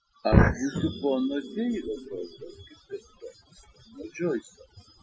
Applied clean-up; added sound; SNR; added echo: classical method Wiener filter.